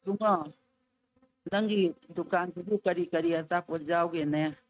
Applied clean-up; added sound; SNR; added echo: neural mask model RNNoise.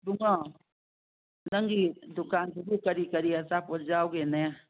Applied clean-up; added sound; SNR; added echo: none; none; none; none.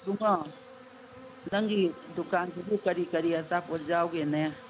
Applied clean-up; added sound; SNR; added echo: none; Insect; 19 dB; none.